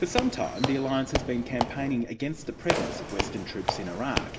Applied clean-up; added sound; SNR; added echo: none; Squeak / Walk, footsteps; 2 dB; reverberation time 1.9 s.